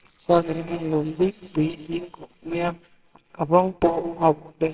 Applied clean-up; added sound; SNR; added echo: neural separator model SepFormer WHAMR!.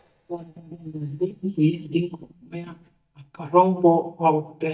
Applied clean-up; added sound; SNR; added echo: neural mask model DeepFilterNet 3.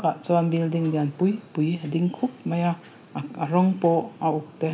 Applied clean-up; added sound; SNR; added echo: none; none; none; none.